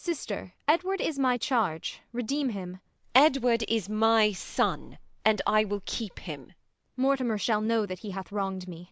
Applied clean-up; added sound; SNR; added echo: none; none; none; none.